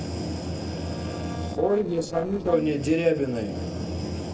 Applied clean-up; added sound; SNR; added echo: neural separator model SepFormer DNS4.